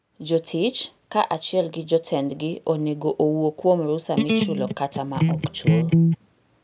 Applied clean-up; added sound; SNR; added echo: none; Electric guitar; -4 dB; none.